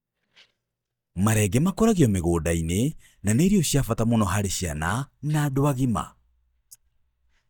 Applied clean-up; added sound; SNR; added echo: neural mask model DeepFilterNet 3.